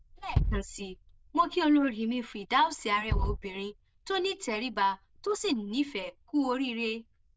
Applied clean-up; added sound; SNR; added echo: neural diffusion model UNIVERSE++.